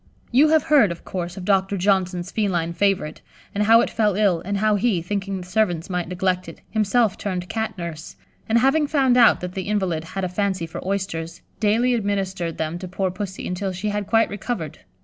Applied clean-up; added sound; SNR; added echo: none; none; none; none.